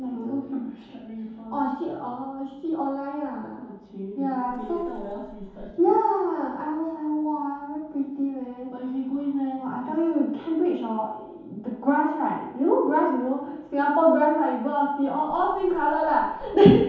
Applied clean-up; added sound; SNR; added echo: none; Water / Splash, splatter; 19 dB; reverberation time 0.8 s.